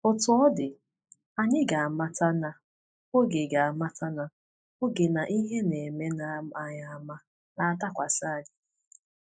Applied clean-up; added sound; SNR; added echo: neural mask model Resemble Enhance denoiser.